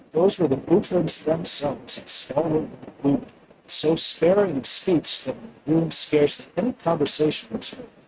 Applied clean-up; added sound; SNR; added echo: neural mask model RNNoise.